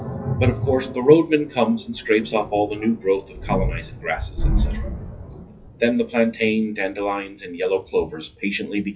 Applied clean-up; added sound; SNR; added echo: classical method WPE with log-MMSE.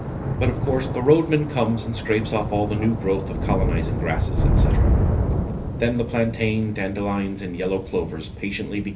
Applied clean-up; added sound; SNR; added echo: none; Thunder / Rain; 0 dB; reverberation time 0.3 s.